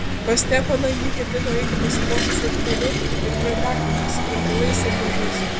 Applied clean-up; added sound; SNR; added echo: none; Engine / Vehicle; -5 dB; none.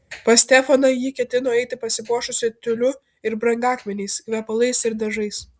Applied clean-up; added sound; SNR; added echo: none; none; none; none.